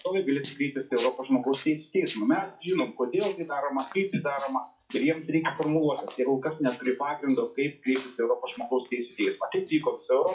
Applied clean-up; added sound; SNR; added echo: classical method WPE with log-MMSE.